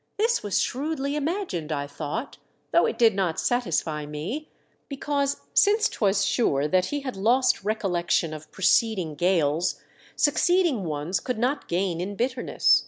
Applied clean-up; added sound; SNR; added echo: none; none; none; none.